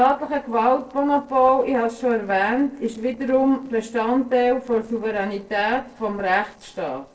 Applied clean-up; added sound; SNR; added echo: neural separator model SepFormer DNS4.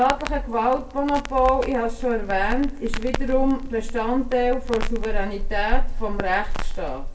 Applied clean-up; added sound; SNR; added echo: none; Crackle; 1 dB; reverberation time 0.2 s.